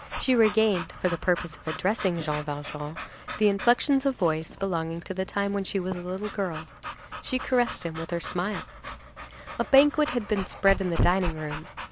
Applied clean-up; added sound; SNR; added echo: none; Dog / Breathing; 9 dB; none.